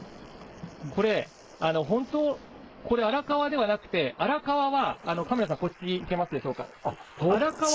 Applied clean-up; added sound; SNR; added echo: neural mask model Resemble Enhance denoiser.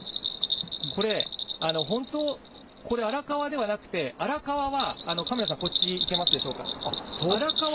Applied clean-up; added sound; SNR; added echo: none; Bell; 1 dB; none.